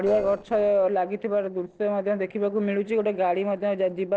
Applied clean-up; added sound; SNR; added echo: neural separator model SepFormer DNS4.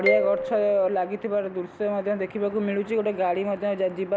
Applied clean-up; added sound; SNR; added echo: none; Marimba, xylophone; 8 dB; none.